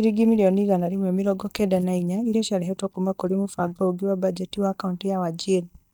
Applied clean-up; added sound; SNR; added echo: neural mask model DeepFilterNet 3.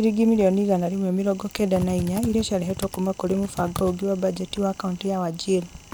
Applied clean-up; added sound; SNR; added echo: none; Typing; 15 dB; none.